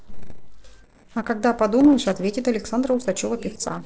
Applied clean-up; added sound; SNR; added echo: neural separator model SepFormer DNS4.